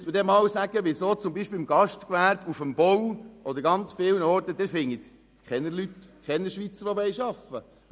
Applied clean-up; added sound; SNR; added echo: none; none; none; none.